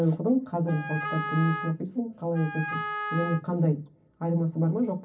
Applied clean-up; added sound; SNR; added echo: none; Wind instrument, woodwind instrument; 7 dB; reverberation time 0.4 s.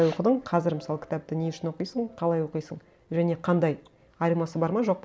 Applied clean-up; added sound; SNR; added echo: none; none; none; none.